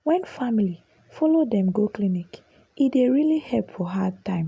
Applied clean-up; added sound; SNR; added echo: none; none; none; none.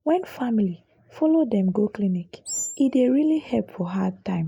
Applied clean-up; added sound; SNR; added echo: neural mask model Resemble Enhance denoiser.